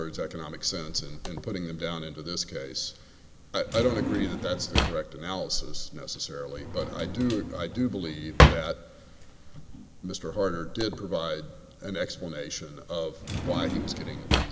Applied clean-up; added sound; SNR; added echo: none; Drawer open or close; -2 dB; none.